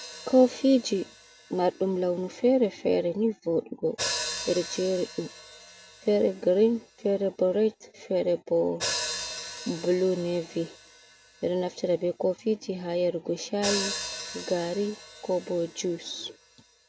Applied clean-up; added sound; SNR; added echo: none; Hi-hat; 12 dB; none.